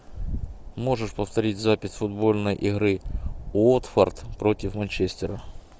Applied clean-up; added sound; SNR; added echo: none; none; none; none.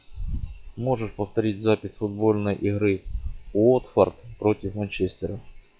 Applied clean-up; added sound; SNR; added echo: classical method log-MMSE.